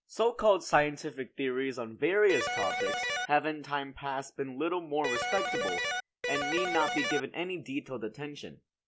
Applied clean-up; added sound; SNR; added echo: none; Electric guitar; 0 dB; none.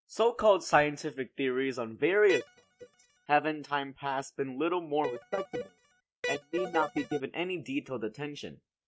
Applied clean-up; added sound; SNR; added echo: neural mask model RNNoise.